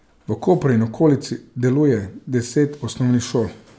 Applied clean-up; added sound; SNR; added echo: none; none; none; none.